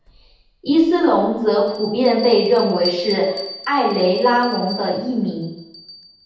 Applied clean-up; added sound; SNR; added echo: none; Bell; 15 dB; reverberation time 0.8 s.